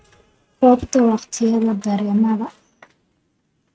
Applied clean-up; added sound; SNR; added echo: neural mask model RNNoise.